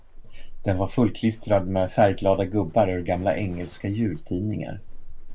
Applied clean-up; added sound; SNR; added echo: none; Livestock, farm animals, working animals; 10 dB; none.